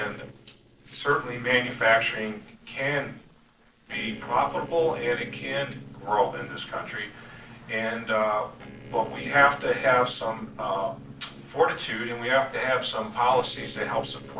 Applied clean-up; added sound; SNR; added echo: neural separator model SepFormer DNS4.